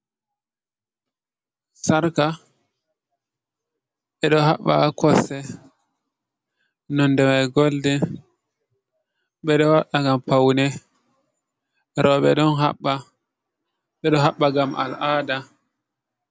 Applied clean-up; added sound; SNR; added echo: none; none; none; none.